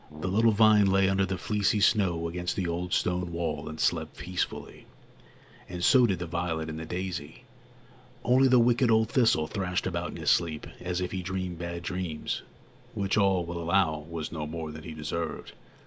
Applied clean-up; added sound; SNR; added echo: none; Brass instrument; 16 dB; none.